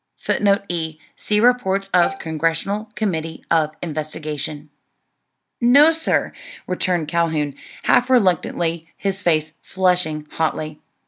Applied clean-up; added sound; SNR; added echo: none; Bowed string instrument; 9 dB; none.